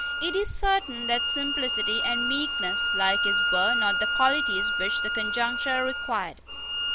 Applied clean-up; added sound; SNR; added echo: none; Bowed string instrument; -2 dB; none.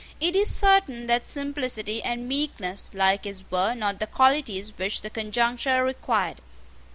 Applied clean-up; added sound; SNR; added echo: none; none; none; none.